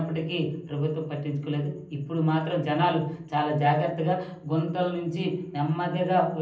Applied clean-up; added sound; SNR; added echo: none; none; none; reverberation time 0.6 s.